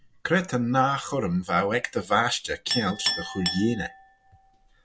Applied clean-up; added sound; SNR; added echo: none; Chink, clink; 10 dB; none.